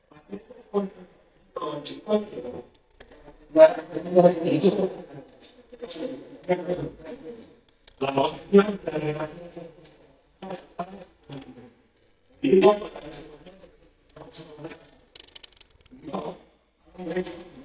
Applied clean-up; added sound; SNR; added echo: neural mask model DeepFilterNet 3.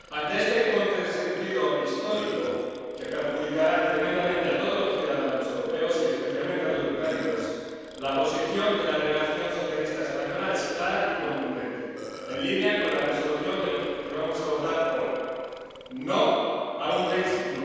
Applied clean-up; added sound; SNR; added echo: none; Burping, eructation; 19 dB; reverberation time 2.1 s.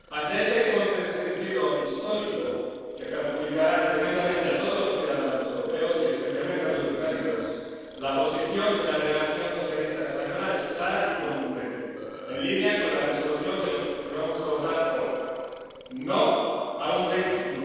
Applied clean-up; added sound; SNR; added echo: neural separator model SepFormer DNS4.